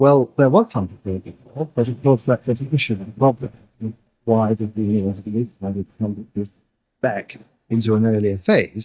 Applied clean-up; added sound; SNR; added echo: neural mask model DeepFilterNet 3.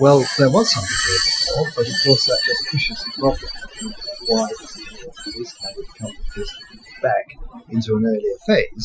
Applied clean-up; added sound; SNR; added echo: classical method Wiener filter.